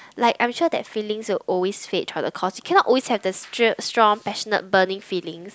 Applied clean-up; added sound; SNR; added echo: none; none; none; none.